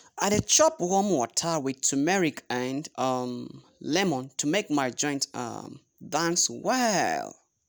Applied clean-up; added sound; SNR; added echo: none; none; none; none.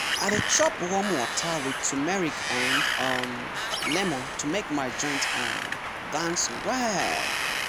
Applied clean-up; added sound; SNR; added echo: none; Wind; 0 dB; none.